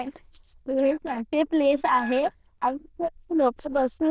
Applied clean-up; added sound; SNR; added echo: neural diffusion model UNIVERSE++.